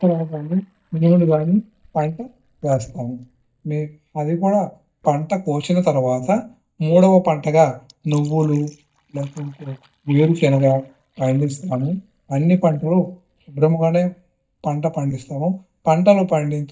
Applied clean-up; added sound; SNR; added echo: neural mask model DeepFilterNet 3.